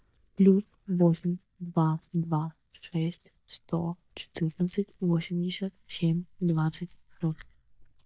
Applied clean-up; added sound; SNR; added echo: neural mask model DeepFilterNet 3.